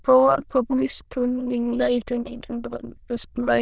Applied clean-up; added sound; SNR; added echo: neural diffusion model UNIVERSE++.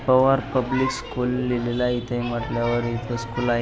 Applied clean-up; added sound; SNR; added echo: none; none; none; none.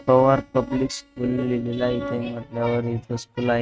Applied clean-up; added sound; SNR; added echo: neural mask model RNNoise.